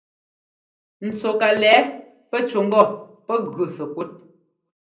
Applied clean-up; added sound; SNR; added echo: none; none; none; reverberation time 0.5 s.